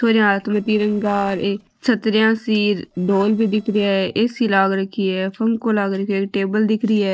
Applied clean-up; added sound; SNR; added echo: neural separator model SepFormer DNS4.